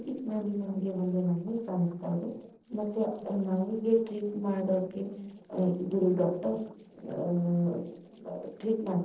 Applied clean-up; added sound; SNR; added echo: neural separator model SepFormer DNS4.